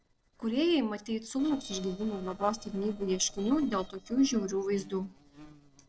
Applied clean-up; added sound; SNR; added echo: neural separator model SepFormer DNS4.